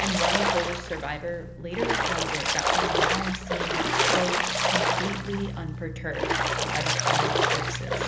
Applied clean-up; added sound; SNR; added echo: none; Splash, splatter; -5 dB; reverberation time 0.8 s.